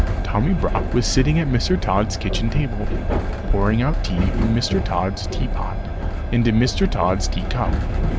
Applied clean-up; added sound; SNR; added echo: none; Train; 0 dB; none.